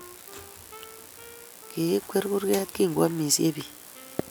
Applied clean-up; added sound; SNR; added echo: none; Engine + Wind instrument, woodwind instrument; 20 dB; none.